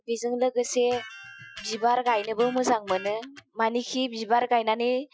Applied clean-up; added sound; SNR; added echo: classical method Wiener filter.